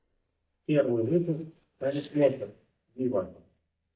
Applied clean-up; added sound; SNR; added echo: neural mask model DeepFilterNet 3.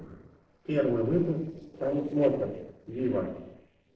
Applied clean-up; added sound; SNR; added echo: neural separator model SepFormer DNS4.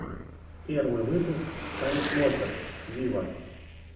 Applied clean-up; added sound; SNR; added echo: none; Car passing by / Traffic noise, roadway noise / Engine; 8 dB; reverberation time 0.8 s.